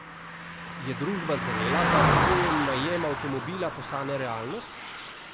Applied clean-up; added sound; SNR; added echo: none; Car passing by; -3 dB; none.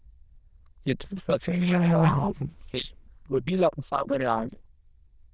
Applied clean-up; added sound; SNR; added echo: neural diffusion model UNIVERSE++.